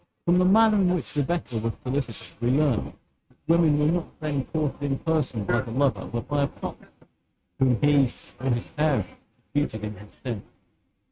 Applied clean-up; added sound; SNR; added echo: neural mask model RNNoise.